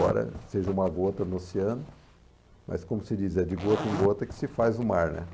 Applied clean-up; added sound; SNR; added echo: none; Zipper (clothing); 12 dB; none.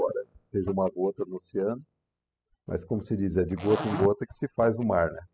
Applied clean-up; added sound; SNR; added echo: classical method spectral subtraction.